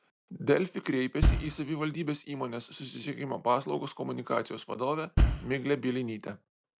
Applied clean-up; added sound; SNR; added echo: none; Bass drum; -4 dB; none.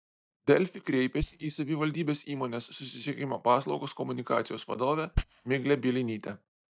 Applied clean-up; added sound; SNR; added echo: neural mask model DeepFilterNet 3.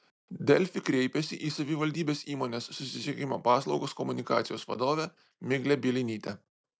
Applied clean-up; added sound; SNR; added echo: none; none; none; none.